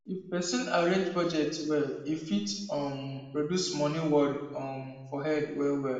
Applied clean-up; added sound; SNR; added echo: none; none; none; reverberation time 0.9 s.